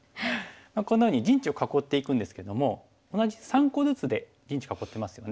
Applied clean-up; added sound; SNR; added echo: none; none; none; none.